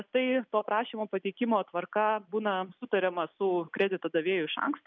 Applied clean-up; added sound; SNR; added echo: none; none; none; none.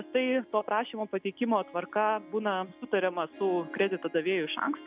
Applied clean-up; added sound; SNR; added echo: none; Harp; 19 dB; none.